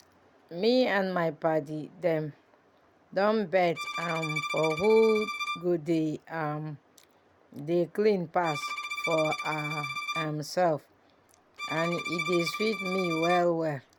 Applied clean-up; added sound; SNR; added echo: none; Bowed string instrument; 7 dB; none.